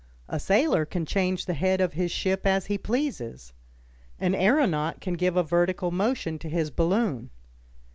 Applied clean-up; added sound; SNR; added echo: none; none; none; none.